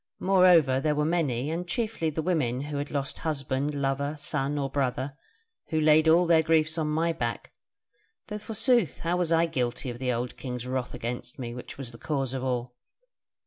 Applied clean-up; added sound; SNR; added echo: none; none; none; none.